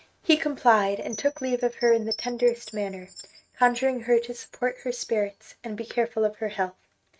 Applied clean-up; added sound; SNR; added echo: neural mask model RNNoise.